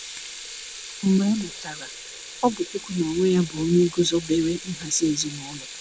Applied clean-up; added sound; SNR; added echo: none; Sink (filling or washing) / Water tap, faucet; 13 dB; none.